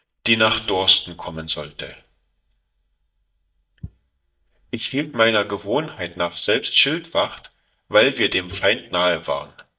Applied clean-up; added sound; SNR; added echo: neural mask model DeepFilterNet 3.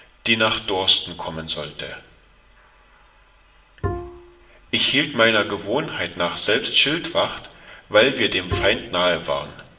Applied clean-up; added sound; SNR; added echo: none; Bowed string instrument; 9 dB; reverberation time 0.8 s.